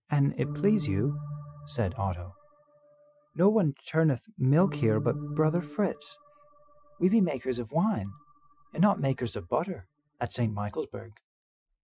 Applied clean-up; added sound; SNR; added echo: classical method Wiener filter.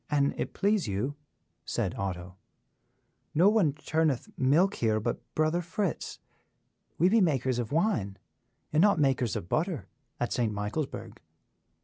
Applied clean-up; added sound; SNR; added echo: none; none; none; none.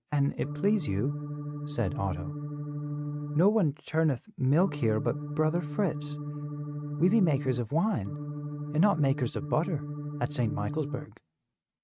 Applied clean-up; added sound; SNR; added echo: neural mask model RNNoise.